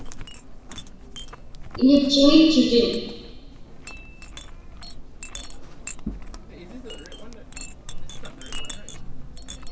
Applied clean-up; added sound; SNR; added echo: none; Chink, clink; 8 dB; reverberation time 1.1 s.